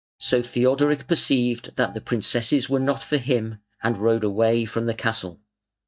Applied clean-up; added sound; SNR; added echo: neural mask model DeepFilterNet 3.